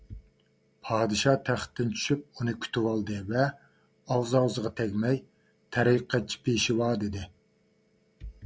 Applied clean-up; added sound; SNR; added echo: none; none; none; none.